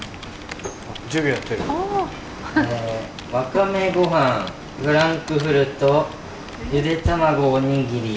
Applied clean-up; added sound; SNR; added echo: none; Computer keyboard; 19 dB; none.